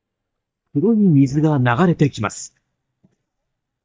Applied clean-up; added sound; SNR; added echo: neural mask model DeepFilterNet 3.